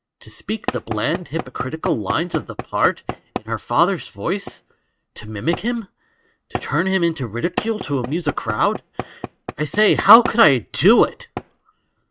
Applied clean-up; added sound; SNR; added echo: neural mask model RNNoise.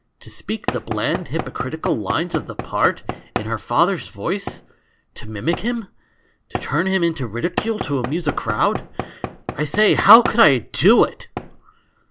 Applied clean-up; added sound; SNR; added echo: none; Knock / Wood; 10 dB; none.